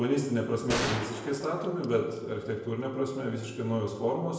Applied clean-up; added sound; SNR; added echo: none; Gunshot, gunfire; 6 dB; reverberation time 1.0 s.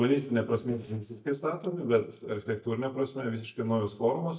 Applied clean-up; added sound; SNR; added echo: neural mask model DeepFilterNet 3.